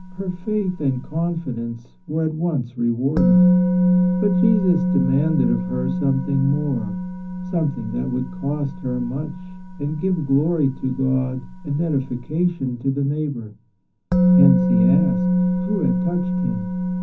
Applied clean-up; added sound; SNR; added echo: none; Musical instrument; -1 dB; reverberation time 0.3 s.